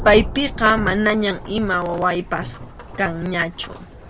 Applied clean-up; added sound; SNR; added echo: none; Rain / Thunderstorm; 11 dB; none.